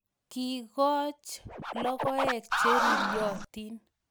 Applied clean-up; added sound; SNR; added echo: none; Scratching (performance technique); -3 dB; none.